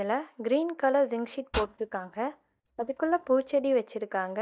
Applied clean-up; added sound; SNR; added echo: neural mask model DeepFilterNet 3.